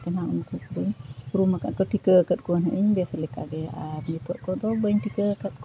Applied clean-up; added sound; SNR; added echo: none; none; none; none.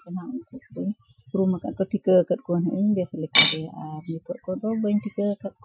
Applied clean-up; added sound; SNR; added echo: classical method Wiener filter.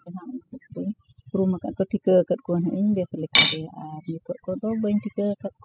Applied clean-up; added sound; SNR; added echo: classical method spectral subtraction.